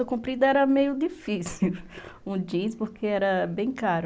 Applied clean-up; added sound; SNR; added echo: none; none; none; none.